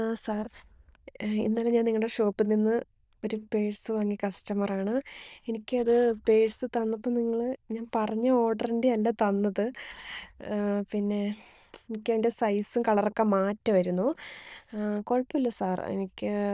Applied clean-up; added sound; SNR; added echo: neural diffusion model UNIVERSE++.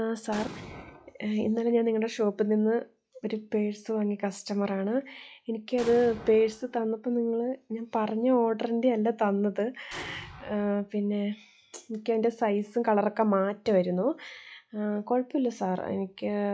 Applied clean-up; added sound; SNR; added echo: classical method log-MMSE.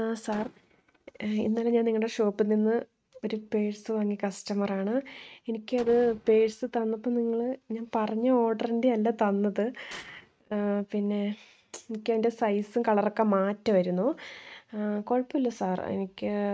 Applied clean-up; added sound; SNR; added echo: neural mask model RNNoise.